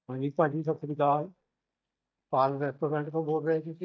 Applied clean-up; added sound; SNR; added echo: neural mask model DeepFilterNet 3.